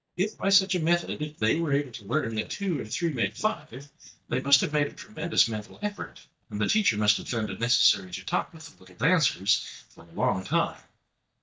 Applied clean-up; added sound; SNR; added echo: neural mask model DeepFilterNet 3.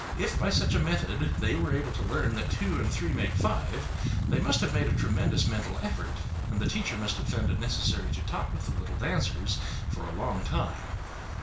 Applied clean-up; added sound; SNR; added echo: none; Wind; -3 dB; reverberation time 0.4 s.